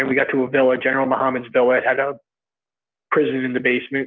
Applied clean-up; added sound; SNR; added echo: none; none; none; none.